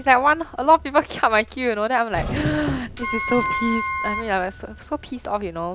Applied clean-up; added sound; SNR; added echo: none; Doorbell + Wind instrument, woodwind instrument; 5 dB; none.